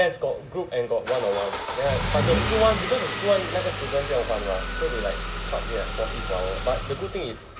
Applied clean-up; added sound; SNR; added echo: none; Engine starting / Car; 3 dB; reverberation time 2.2 s.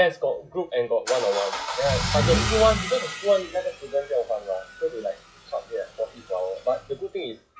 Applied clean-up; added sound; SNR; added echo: classical method WPE with log-MMSE.